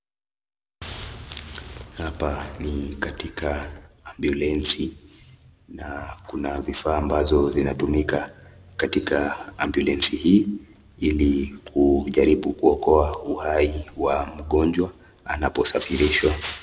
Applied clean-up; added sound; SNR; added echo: none; none; none; none.